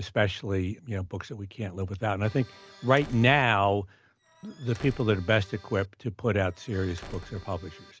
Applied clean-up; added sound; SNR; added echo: none; Squeak / Slam / Wood + Accordion; 19 dB; none.